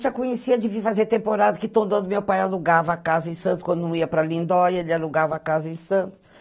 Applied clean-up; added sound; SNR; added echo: none; none; none; none.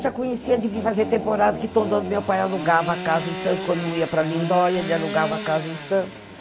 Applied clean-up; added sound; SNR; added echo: none; Sawing / Engine; 9 dB; none.